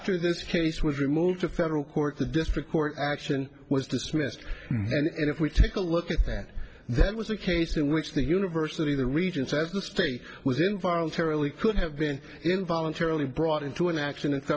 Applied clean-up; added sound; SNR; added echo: none; none; none; none.